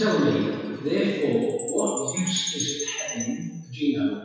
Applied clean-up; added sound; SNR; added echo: classical method WPE with log-MMSE.